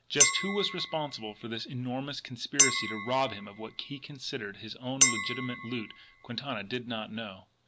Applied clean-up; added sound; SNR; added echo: none; Chink, clink; -2 dB; none.